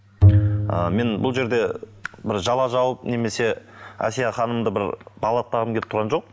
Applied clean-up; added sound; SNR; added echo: none; Bowed string instrument; -3 dB; none.